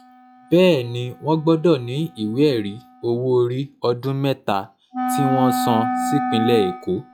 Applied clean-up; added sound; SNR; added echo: classical method log-MMSE.